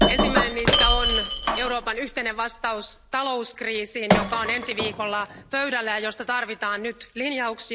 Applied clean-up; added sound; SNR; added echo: none; Shatter; -4 dB; none.